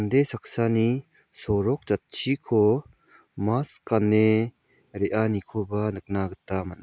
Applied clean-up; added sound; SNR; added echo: none; none; none; none.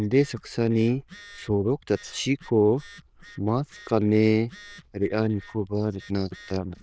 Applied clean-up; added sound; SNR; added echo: neural diffusion model UNIVERSE++.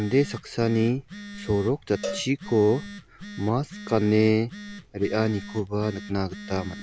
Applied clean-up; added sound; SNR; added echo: none; Telephone + Cowbell; 14 dB; none.